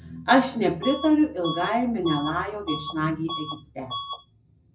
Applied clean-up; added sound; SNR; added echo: none; Bus / Alarm; 10 dB; reverberation time 0.4 s.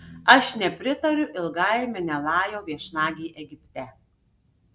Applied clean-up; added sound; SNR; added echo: none; none; none; none.